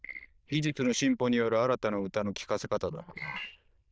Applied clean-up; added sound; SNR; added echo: neural diffusion model UNIVERSE++.